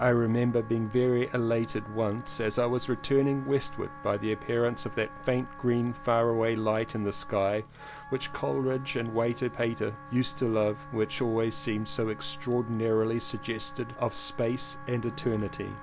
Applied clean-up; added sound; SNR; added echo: none; Wind instrument, woodwind instrument + Accelerating, revving, vroom; 16 dB; none.